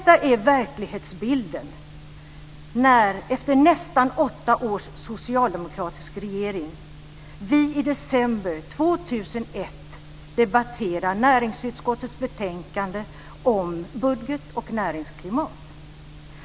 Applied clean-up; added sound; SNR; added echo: none; none; none; none.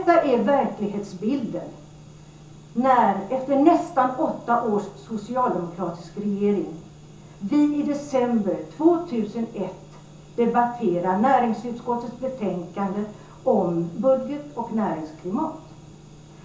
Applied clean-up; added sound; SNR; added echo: none; none; none; reverberation time 0.6 s.